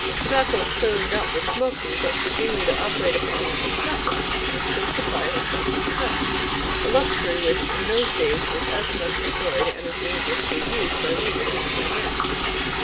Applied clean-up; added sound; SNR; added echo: none; Liquid; -5 dB; none.